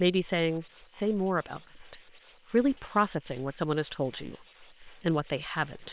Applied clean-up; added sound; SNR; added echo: neural separator model SepFormer WHAM!.